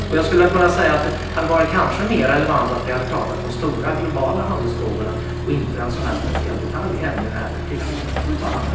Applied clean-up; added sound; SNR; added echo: none; Accelerating, revving, vroom; 4 dB; reverberation time 0.9 s.